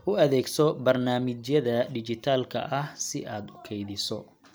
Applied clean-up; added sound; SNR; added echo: none; none; none; none.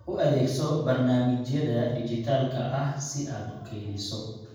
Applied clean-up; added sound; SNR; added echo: none; none; none; reverberation time 1.2 s.